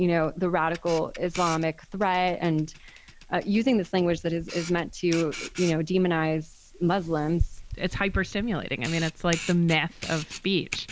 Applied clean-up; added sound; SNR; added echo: none; Camera; 12 dB; none.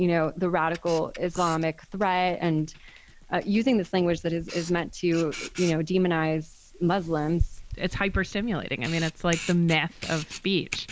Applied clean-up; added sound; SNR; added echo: neural mask model Resemble Enhance denoiser.